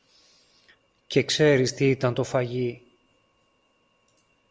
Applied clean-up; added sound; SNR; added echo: none; none; none; none.